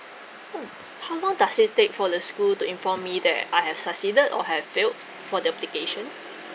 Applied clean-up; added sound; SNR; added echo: none; none; none; none.